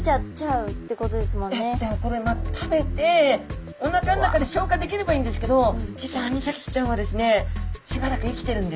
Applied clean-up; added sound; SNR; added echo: none; none; none; none.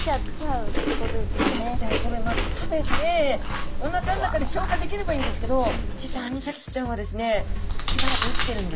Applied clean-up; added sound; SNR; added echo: none; Chewing, mastication; -3 dB; none.